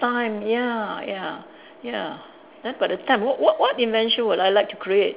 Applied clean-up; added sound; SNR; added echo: none; none; none; none.